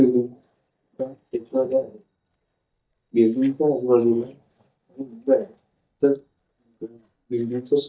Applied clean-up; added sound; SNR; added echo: neural mask model DeepFilterNet 3.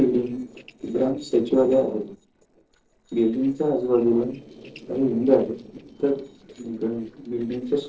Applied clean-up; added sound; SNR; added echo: neural separator model SepFormer DNS4.